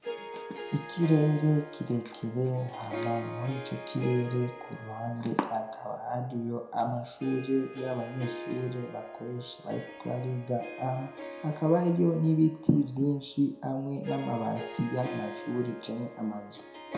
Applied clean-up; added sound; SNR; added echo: none; Harp; 12 dB; reverberation time 0.5 s.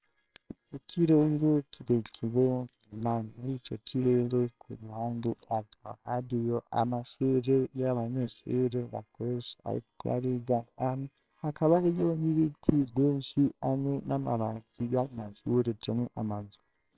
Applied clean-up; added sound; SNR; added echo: neural separator model SepFormer WHAMR!.